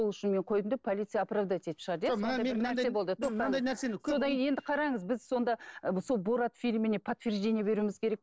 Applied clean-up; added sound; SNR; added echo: neural separator model SepFormer DNS4.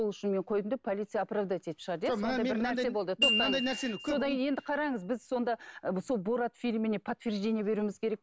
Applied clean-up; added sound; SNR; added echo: none; Glockenspiel; 5 dB; none.